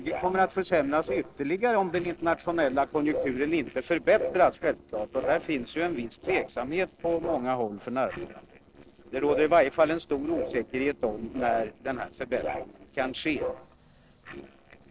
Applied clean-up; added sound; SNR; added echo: neural separator model SepFormer DNS4.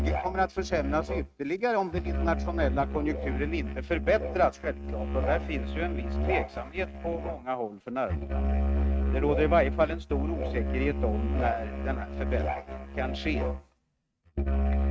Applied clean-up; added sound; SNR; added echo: neural mask model RNNoise.